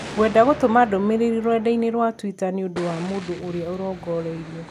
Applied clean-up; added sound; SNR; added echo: none; Explosion; 16 dB; none.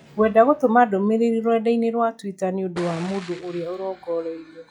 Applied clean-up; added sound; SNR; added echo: classical method log-MMSE.